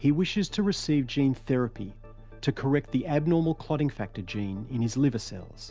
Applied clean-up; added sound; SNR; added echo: none; none; none; none.